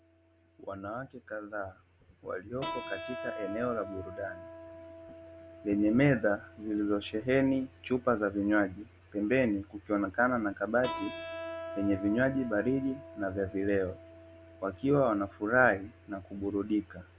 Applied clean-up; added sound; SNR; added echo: none; Keyboard (musical); 15 dB; none.